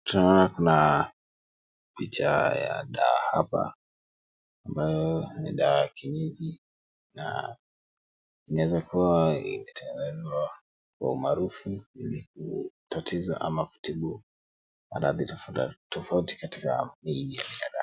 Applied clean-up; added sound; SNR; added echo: none; none; none; none.